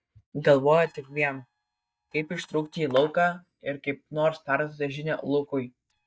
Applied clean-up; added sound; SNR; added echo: neural mask model DeepFilterNet 3.